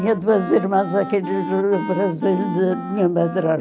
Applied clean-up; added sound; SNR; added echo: none; Wind instrument, woodwind instrument; 11 dB; none.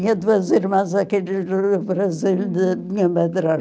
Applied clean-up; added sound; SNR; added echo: none; none; none; none.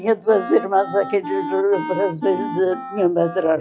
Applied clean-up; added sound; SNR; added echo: classical method log-MMSE.